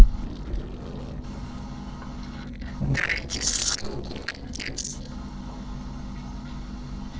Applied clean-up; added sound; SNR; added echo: neural separator model SepFormer DNS4.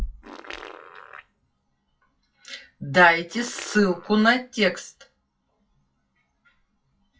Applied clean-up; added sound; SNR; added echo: classical method WPE with log-MMSE.